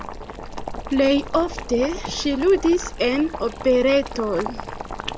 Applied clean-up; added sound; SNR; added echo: none; Boiling; 10 dB; none.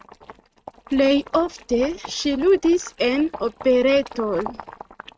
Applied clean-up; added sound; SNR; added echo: neural mask model RNNoise.